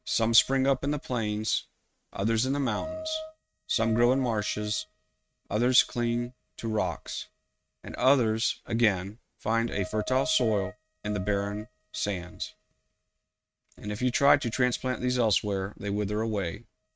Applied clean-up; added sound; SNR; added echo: neural mask model RNNoise.